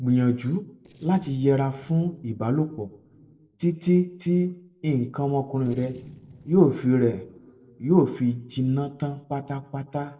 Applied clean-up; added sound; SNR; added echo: neural separator model SepFormer DNS4.